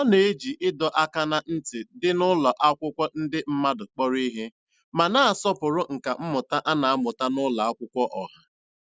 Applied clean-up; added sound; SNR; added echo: none; none; none; none.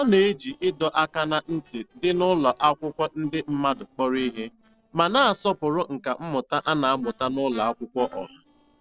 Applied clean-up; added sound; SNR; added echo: neural separator model SepFormer DNS4.